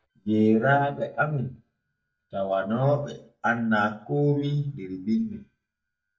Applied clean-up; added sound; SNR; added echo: neural mask model DeepFilterNet 3.